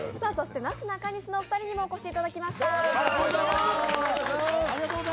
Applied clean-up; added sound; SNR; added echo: none; none; none; none.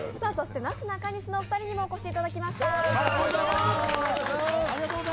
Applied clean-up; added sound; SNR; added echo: none; Truck; 11 dB; none.